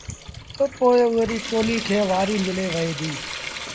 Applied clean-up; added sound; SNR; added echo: none; Trickle, dribble / Sink (filling or washing) / Water tap, faucet; 11 dB; none.